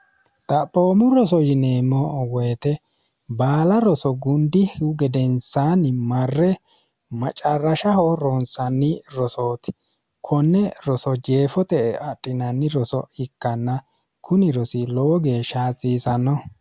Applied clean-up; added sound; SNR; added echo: none; none; none; none.